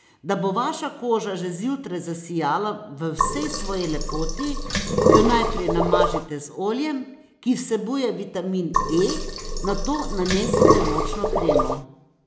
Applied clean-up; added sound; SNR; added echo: none; Sink (filling or washing); -4 dB; none.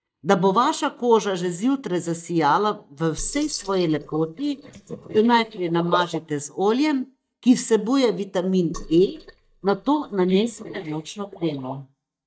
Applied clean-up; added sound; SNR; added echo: neural mask model DeepFilterNet 3.